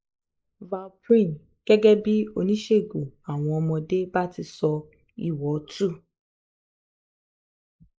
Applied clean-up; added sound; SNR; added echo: neural mask model Resemble Enhance denoiser.